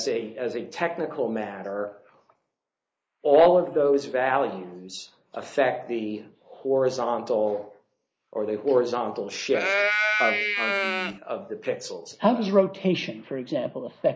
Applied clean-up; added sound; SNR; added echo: neural mask model Resemble Enhance denoiser.